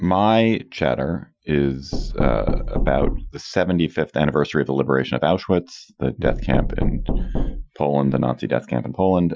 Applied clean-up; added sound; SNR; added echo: classical method Wiener filter.